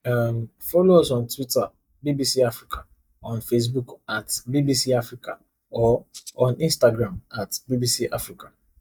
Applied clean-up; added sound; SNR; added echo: neural mask model DeepFilterNet 3.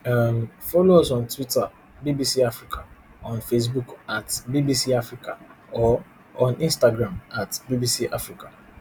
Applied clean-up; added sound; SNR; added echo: none; none; none; none.